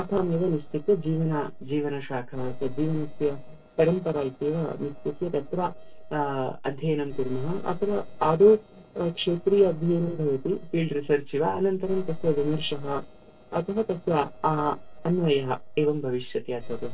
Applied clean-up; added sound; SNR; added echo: neural separator model SepFormer DNS4.